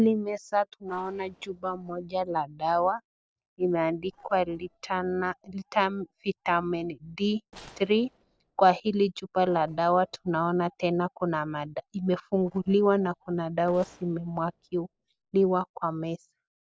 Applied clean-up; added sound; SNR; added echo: neural separator model SepFormer DNS4.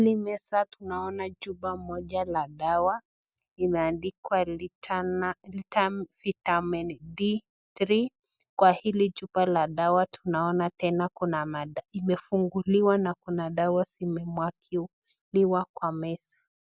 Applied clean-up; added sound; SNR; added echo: none; none; none; none.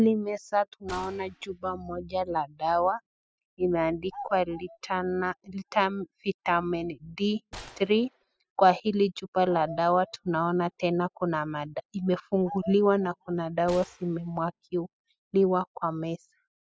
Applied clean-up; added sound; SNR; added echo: classical method spectral subtraction.